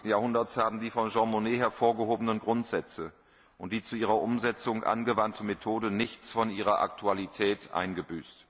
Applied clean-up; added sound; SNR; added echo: none; none; none; none.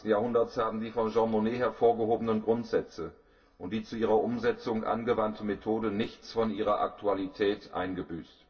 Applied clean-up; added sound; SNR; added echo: none; none; none; reverberation time 0.2 s.